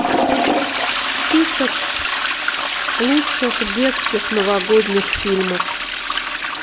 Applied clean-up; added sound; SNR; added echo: none; Toilet flush; -1 dB; none.